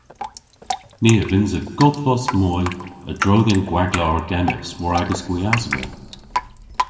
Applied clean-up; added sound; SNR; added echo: none; Drip; 9 dB; reverberation time 1.4 s.